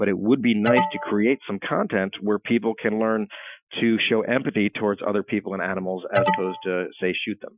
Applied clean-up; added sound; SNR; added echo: classical method Wiener filter.